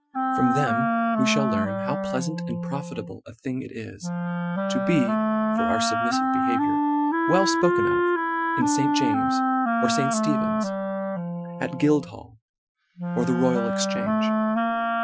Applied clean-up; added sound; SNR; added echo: classical method Wiener filter.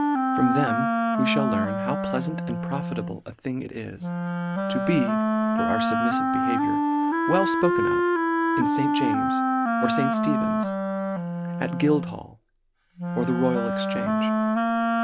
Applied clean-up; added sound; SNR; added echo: none; Wind instrument, woodwind instrument; -5 dB; none.